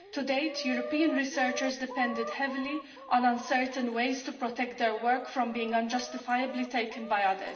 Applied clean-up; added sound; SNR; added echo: none; Chicken, rooster; 12 dB; reverberation time 0.8 s.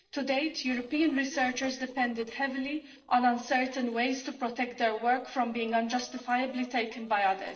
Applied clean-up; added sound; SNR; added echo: neural separator model SepFormer DNS4.